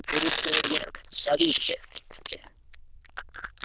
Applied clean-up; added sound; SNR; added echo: neural diffusion model UNIVERSE++.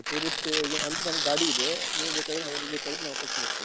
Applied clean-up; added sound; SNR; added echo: none; Tearing; -3 dB; none.